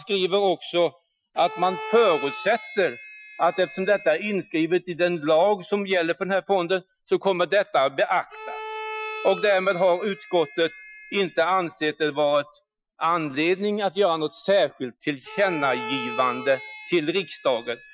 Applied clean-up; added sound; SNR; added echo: classical method Wiener filter.